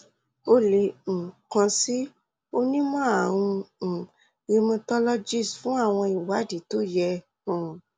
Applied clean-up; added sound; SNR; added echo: none; none; none; none.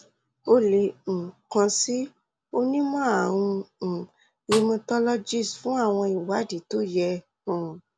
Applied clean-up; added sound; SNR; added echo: none; Snare drum; 10 dB; none.